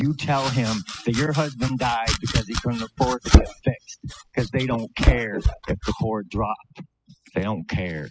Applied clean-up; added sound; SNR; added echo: classical method spectral subtraction.